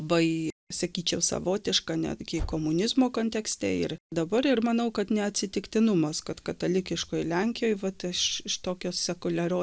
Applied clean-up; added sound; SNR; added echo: none; Car; 13 dB; none.